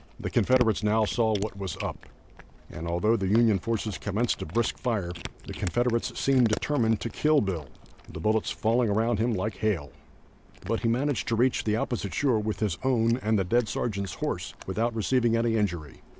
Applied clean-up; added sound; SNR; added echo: none; Cat; 16 dB; none.